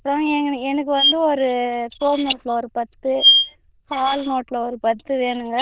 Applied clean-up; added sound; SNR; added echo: neural diffusion model UNIVERSE++.